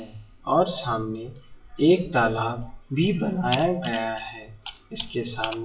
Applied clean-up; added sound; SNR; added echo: classical method WPE with log-MMSE.